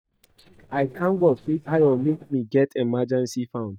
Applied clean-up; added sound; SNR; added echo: neural mask model DeepFilterNet 3.